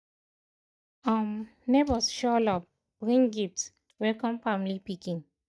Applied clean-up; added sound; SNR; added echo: neural mask model DeepFilterNet 3.